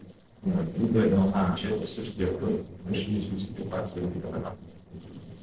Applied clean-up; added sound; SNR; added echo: neural separator model SepFormer DNS4.